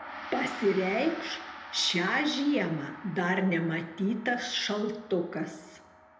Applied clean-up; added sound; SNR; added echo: none; Gong; 14 dB; reverberation time 0.6 s.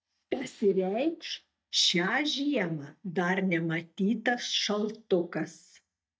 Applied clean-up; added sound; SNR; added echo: neural mask model DeepFilterNet 3.